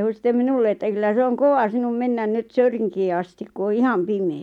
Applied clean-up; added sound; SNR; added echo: none; none; none; none.